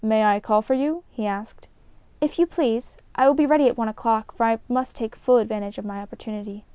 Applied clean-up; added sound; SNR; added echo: none; none; none; none.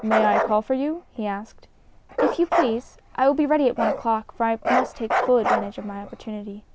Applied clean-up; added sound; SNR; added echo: none; Bark; 3 dB; none.